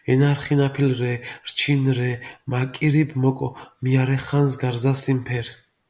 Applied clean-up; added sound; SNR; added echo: none; none; none; none.